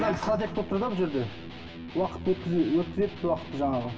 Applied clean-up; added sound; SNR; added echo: none; Electric guitar; 13 dB; reverberation time 3.0 s.